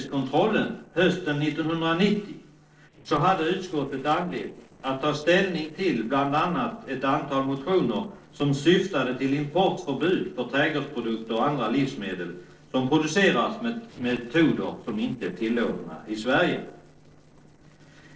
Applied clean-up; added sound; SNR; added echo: neural separator model SepFormer DNS4.